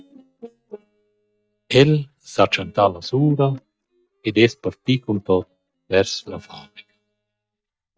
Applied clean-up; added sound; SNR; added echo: neural mask model DeepFilterNet 3.